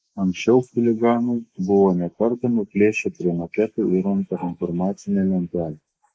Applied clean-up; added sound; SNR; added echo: neural mask model Resemble Enhance denoiser.